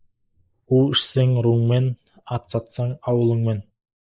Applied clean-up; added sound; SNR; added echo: neural mask model Resemble Enhance denoiser.